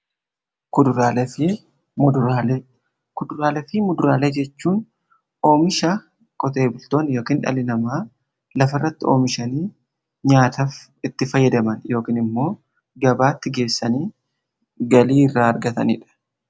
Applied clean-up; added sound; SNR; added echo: none; none; none; none.